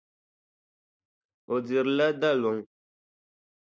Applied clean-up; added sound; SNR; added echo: none; none; none; none.